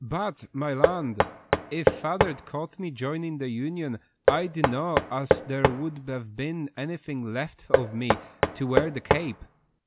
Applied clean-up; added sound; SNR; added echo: none; Knock; -4 dB; none.